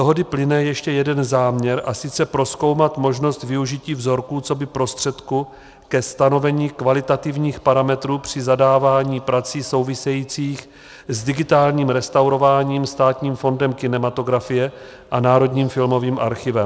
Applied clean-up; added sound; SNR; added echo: none; none; none; none.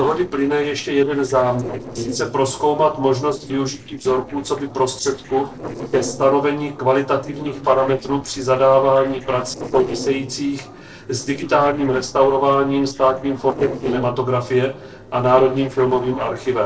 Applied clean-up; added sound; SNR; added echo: neural separator model SepFormer DNS4.